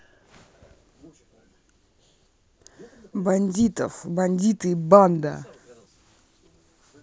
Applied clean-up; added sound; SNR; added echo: none; none; none; none.